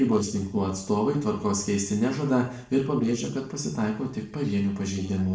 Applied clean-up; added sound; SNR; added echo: neural separator model SepFormer DNS4.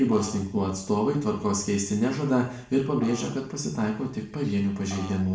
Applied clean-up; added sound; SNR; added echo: none; Burping, eructation; 14 dB; reverberation time 0.5 s.